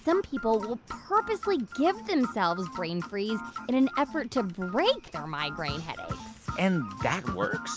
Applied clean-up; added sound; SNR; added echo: none; none; none; none.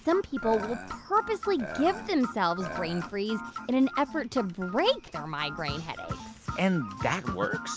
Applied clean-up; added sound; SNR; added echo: none; Burping, eructation; 11 dB; none.